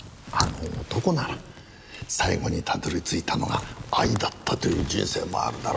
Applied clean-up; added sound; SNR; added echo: neural mask model Resemble Enhance denoiser.